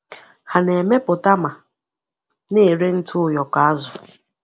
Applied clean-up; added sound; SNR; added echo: none; none; none; none.